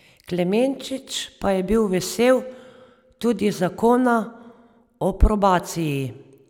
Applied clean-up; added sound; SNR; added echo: none; none; none; none.